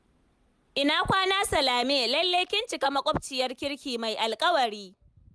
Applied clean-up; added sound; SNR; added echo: none; none; none; none.